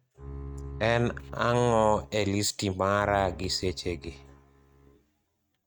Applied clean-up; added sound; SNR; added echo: neural mask model RNNoise.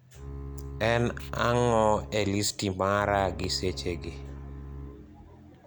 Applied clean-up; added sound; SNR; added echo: none; Bowed string instrument; 12 dB; none.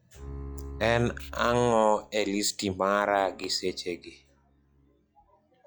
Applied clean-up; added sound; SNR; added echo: classical method log-MMSE.